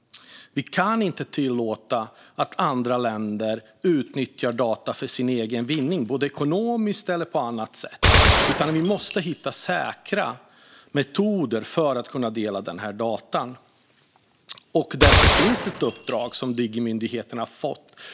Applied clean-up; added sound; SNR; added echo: none; Gunshot, gunfire; -4 dB; none.